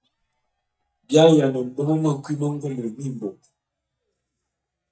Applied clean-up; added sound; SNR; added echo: neural mask model DeepFilterNet 3.